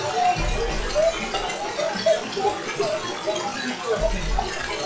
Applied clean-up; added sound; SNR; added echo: classical method WPE with log-MMSE.